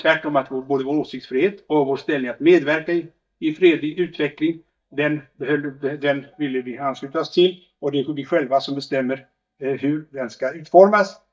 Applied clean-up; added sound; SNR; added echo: neural mask model DeepFilterNet 3.